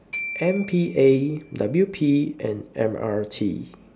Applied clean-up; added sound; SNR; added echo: none; Glockenspiel; 16 dB; none.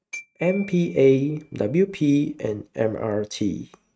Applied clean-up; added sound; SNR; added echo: neural mask model RNNoise.